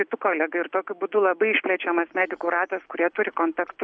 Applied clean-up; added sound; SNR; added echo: none; none; none; none.